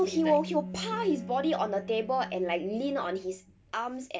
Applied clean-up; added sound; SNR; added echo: none; Bowed string instrument; 13 dB; none.